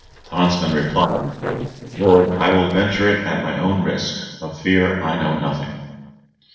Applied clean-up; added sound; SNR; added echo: neural separator model SepFormer DNS4.